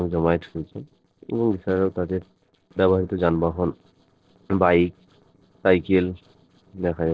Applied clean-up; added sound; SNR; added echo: neural separator model SepFormer DNS4.